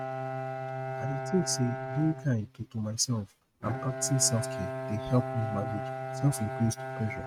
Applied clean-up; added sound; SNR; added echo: neural mask model RNNoise.